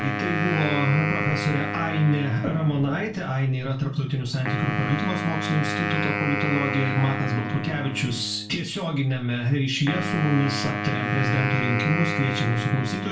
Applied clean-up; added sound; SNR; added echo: none; Wind instrument, woodwind instrument; 4 dB; reverberation time 0.3 s.